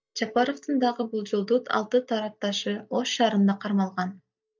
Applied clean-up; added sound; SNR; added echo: neural mask model DeepFilterNet 3.